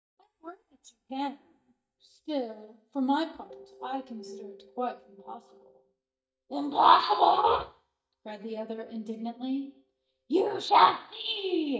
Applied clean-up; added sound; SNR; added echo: neural mask model DeepFilterNet 3.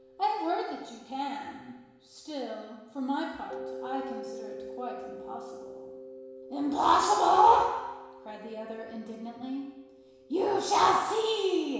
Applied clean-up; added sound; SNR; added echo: none; Mallet percussion; 16 dB; reverberation time 1.0 s.